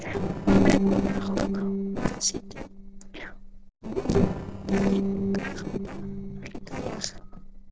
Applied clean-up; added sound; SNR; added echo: neural separator model SepFormer DNS4.